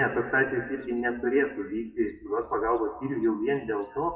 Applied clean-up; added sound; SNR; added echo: classical method WPE with log-MMSE.